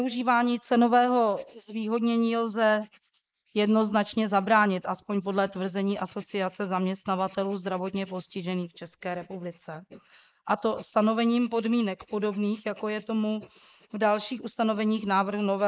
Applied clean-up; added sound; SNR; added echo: neural mask model Resemble Enhance denoiser.